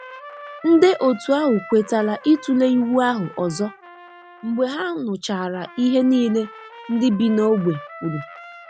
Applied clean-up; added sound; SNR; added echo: none; Trumpet; 19 dB; none.